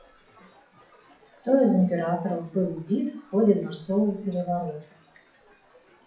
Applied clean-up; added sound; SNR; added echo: classical method WPE with log-MMSE.